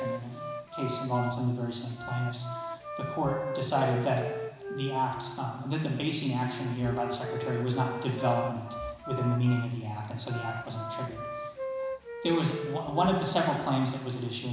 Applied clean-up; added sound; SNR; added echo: none; Wind instrument, woodwind instrument; 8 dB; reverberation time 1.0 s.